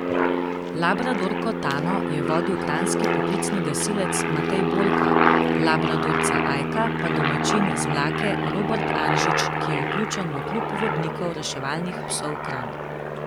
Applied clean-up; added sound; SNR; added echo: none; Aircraft; -4 dB; none.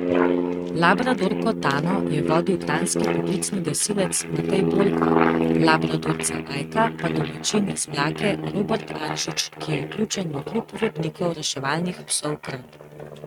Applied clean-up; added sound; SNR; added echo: neural mask model RNNoise.